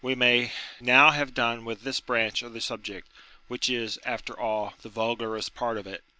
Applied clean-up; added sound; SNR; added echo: none; none; none; none.